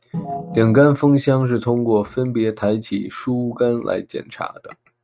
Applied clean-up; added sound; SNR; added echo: neural mask model RNNoise.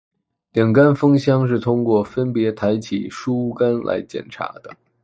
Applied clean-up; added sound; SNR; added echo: neural mask model DeepFilterNet 3.